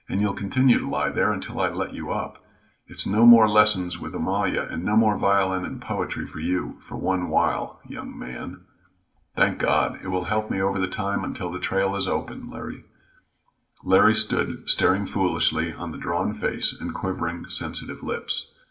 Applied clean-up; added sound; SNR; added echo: none; none; none; reverberation time 0.4 s.